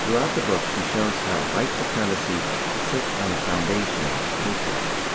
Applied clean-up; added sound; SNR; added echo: none; Stream / Liquid; -2 dB; reverberation time 0.1 s.